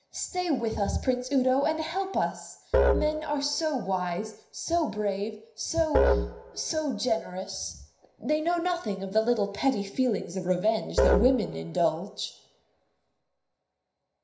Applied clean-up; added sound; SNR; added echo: none; Musical instrument; 2 dB; reverberation time 0.5 s.